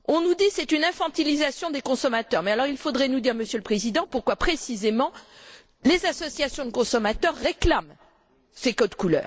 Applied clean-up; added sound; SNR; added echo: neural separator model SepFormer DNS4.